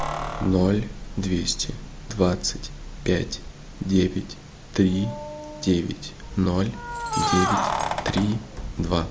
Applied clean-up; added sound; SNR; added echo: none; Keys jangling + Shatter; 7 dB; none.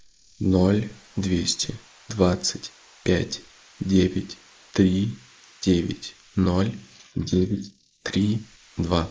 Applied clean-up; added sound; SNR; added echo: neural mask model Resemble Enhance denoiser.